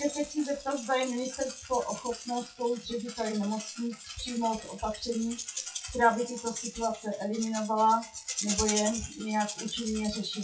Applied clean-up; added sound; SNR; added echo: classical method WPE with log-MMSE.